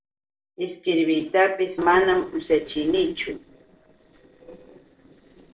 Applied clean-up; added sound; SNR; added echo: neural separator model SepFormer DNS4.